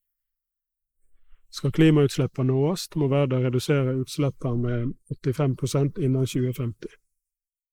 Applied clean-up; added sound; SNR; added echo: neural mask model Resemble Enhance denoiser.